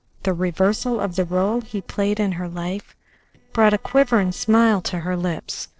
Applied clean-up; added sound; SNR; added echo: neural separator model SepFormer DNS4.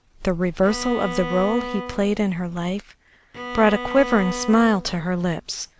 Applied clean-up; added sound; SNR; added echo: none; Bowed string instrument; 11 dB; none.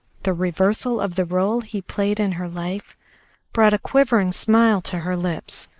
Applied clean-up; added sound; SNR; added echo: neural mask model Resemble Enhance denoiser.